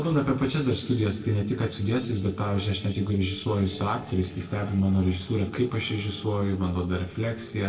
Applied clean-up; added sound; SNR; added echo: neural separator model SepFormer DNS4.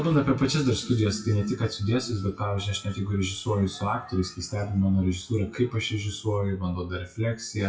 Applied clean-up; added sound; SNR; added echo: classical method WPE with log-MMSE.